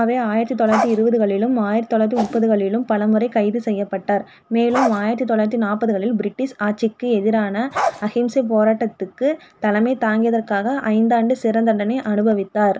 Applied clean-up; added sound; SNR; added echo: none; Bark + Whoosh, swoosh, swish; 7 dB; none.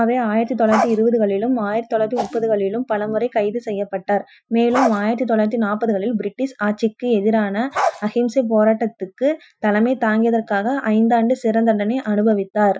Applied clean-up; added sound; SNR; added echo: classical method Wiener filter.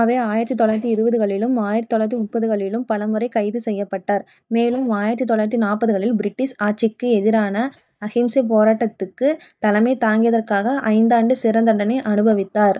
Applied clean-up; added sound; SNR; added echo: neural mask model DeepFilterNet 3.